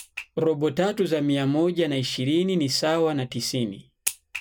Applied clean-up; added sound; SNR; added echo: none; none; none; none.